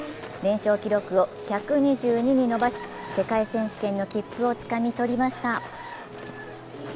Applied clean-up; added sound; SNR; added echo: none; Chicken, rooster + Walk, footsteps; 18 dB; none.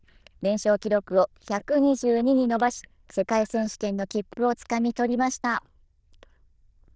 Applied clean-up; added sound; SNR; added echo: neural diffusion model UNIVERSE++.